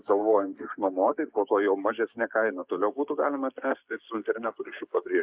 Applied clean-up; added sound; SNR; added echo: neural mask model Resemble Enhance denoiser.